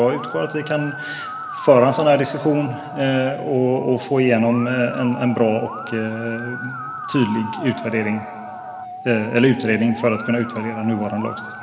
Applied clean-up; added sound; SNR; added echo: none; Musical instrument; 12 dB; reverberation time 2.1 s.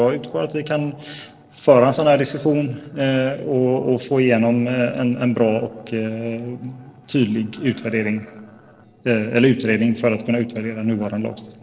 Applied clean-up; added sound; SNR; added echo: neural separator model SepFormer DNS4.